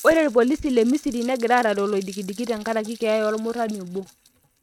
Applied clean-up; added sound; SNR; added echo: neural mask model RNNoise.